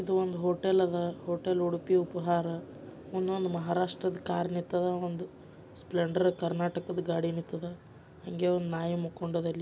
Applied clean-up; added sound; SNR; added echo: none; none; none; none.